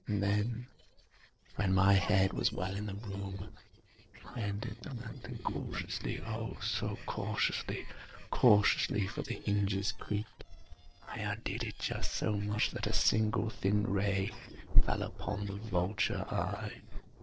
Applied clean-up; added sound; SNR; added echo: neural separator model SepFormer DNS4.